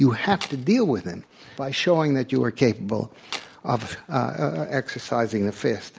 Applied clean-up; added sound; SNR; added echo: none; Tools; 13 dB; none.